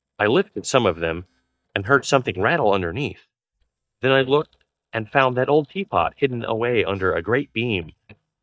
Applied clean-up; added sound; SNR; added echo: neural mask model DeepFilterNet 3.